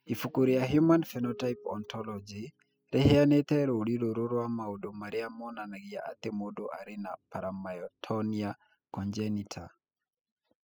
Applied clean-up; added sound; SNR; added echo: classical method spectral subtraction.